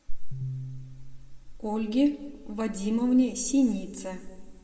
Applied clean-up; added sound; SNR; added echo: none; Piano; 13 dB; reverberation time 1.1 s.